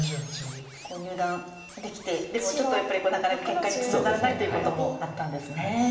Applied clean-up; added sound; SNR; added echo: none; Squeak; 19 dB; reverberation time 0.8 s.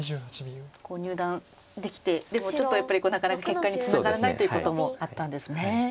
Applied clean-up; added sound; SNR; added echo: none; none; none; none.